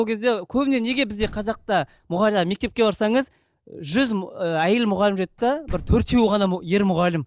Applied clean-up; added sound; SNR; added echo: neural separator model SepFormer DNS4.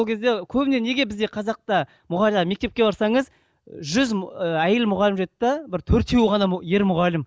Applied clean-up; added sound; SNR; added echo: none; none; none; none.